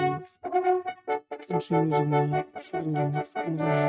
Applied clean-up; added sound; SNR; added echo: neural mask model RNNoise.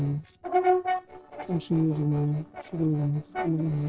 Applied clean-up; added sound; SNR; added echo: neural separator model SepFormer DNS4.